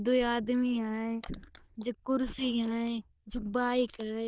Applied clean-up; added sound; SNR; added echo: neural diffusion model UNIVERSE++.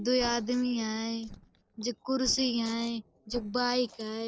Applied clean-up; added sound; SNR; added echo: neural separator model SepFormer DNS4.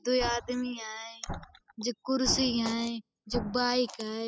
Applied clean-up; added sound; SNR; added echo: classical method spectral subtraction.